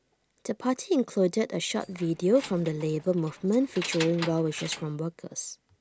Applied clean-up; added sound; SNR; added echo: none; Keys jangling; 14 dB; none.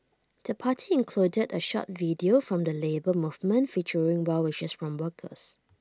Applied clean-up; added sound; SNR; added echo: none; none; none; none.